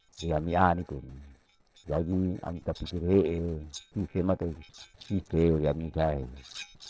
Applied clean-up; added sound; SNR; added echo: neural separator model SepFormer DNS4.